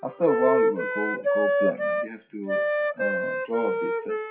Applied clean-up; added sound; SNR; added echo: classical method WPE with log-MMSE.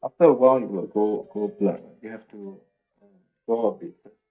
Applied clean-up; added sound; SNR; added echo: neural mask model DeepFilterNet 3.